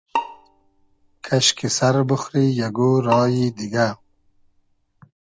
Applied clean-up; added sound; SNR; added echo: none; Bowed string instrument; 11 dB; none.